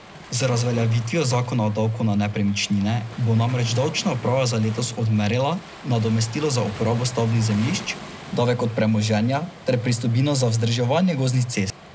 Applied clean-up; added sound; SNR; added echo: none; Waves, surf; 17 dB; none.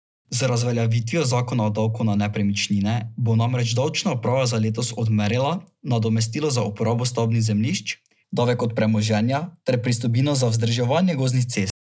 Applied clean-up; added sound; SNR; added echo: none; none; none; none.